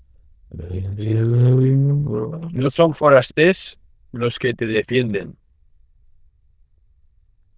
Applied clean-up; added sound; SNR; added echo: neural diffusion model UNIVERSE++.